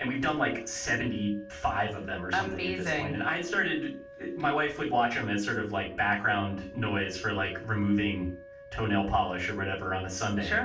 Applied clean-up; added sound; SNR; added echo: none; Wind instrument, woodwind instrument; 19 dB; reverberation time 0.4 s.